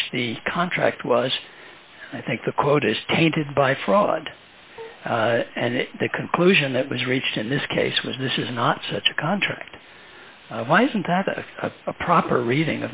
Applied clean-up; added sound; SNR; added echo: none; none; none; none.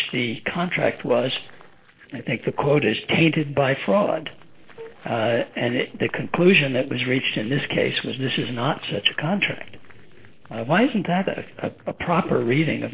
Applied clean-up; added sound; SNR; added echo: neural separator model SepFormer DNS4.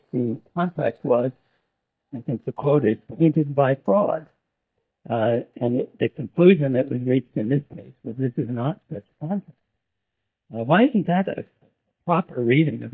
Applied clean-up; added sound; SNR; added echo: neural mask model DeepFilterNet 3.